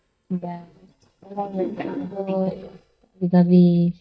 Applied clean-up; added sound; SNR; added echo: neural mask model DeepFilterNet 3.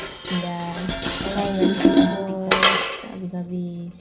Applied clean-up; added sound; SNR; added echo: none; Dishes, pots, and pans; -4 dB; reverberation time 0.5 s.